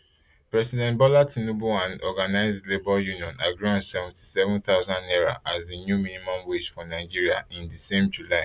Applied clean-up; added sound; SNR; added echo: none; none; none; none.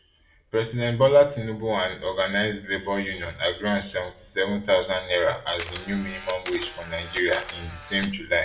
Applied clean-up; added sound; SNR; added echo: none; Camera; 14 dB; reverberation time 0.4 s.